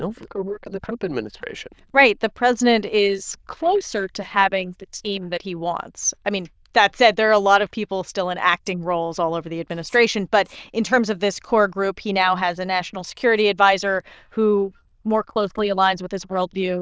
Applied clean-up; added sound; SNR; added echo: neural diffusion model UNIVERSE++.